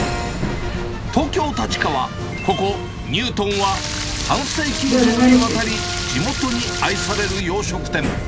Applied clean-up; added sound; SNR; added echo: none; Subway, metro, underground + Stream; 0 dB; none.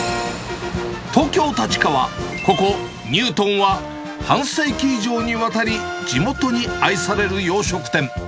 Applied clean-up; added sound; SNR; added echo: none; none; none; none.